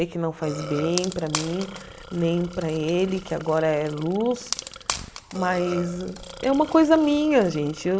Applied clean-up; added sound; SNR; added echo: none; Burping, eructation + Wood; 12 dB; none.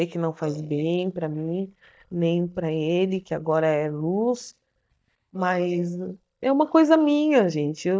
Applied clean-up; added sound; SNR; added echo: neural mask model DeepFilterNet 3.